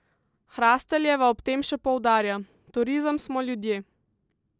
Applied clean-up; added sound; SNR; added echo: none; none; none; none.